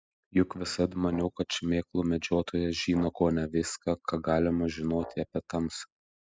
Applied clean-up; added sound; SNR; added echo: classical method spectral subtraction.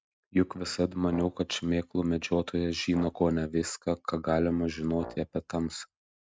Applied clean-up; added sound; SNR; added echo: neural mask model RNNoise.